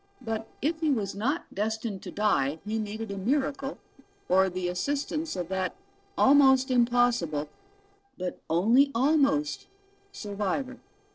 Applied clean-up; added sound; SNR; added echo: neural separator model SepFormer DNS4.